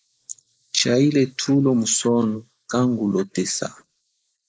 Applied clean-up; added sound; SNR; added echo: neural mask model Resemble Enhance denoiser.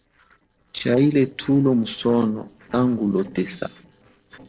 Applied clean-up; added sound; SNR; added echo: neural separator model SepFormer DNS4.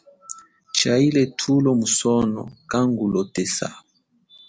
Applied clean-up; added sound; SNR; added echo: none; none; none; none.